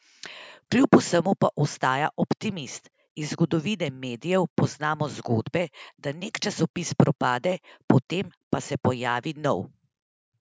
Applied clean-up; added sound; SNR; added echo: none; none; none; none.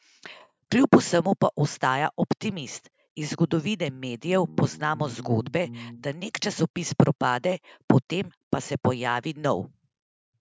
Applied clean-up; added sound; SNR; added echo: neural mask model RNNoise.